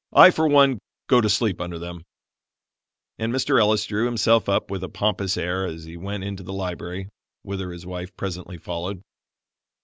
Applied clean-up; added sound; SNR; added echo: none; none; none; none.